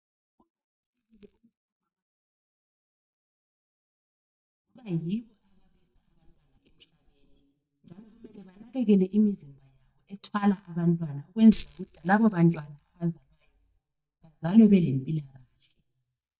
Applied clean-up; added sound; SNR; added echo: neural mask model DeepFilterNet 3.